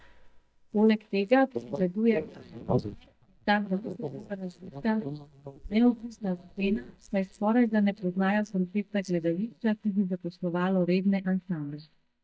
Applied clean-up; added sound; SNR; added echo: neural mask model DeepFilterNet 3.